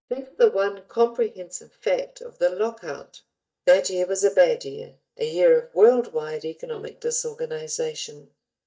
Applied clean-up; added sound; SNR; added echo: neural mask model DeepFilterNet 3.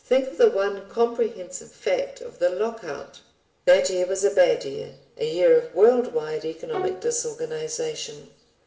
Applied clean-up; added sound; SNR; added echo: none; Bowed string instrument; 9 dB; reverberation time 0.6 s.